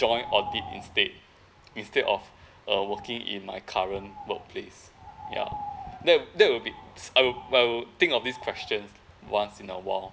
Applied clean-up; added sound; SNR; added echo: none; Bird; 15 dB; none.